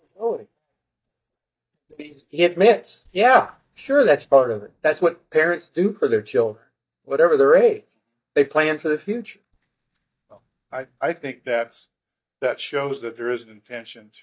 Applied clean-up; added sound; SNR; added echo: neural mask model DeepFilterNet 3.